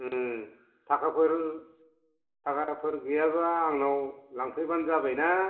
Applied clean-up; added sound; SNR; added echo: none; none; none; reverberation time 0.6 s.